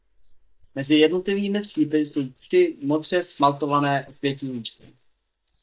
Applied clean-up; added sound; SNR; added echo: neural mask model DeepFilterNet 3.